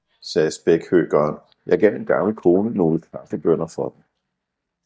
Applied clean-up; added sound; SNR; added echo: neural mask model DeepFilterNet 3.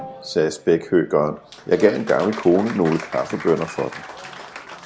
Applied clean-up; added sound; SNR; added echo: none; Applause; 15 dB; none.